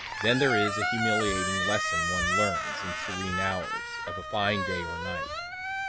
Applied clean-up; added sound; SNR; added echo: none; Squeak; -1 dB; none.